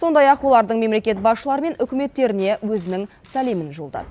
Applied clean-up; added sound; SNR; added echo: none; none; none; none.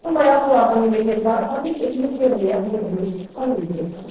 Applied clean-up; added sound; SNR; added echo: neural separator model SepFormer DNS4.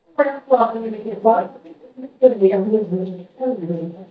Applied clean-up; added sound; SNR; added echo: neural mask model DeepFilterNet 3.